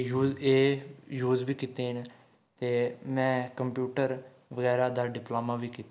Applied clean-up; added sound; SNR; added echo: none; none; none; none.